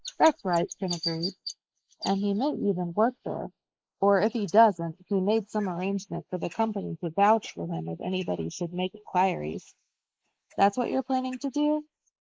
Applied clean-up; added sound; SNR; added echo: neural mask model Resemble Enhance denoiser.